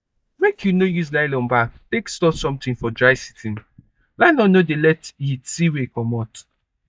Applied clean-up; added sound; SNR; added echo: neural mask model DeepFilterNet 3.